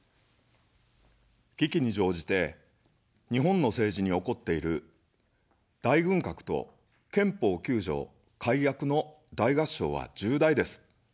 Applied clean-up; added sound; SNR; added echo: none; none; none; none.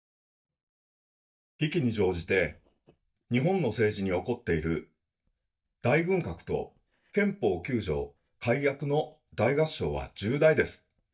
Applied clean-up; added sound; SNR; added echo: neural mask model DeepFilterNet 3.